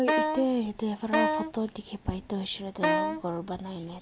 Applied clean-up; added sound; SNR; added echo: none; Wind instrument, woodwind instrument; -1 dB; none.